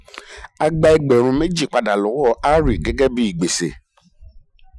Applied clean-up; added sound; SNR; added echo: classical method Wiener filter.